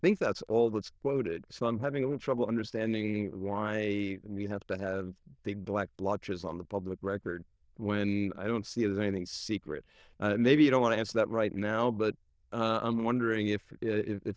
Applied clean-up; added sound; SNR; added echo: neural diffusion model UNIVERSE++.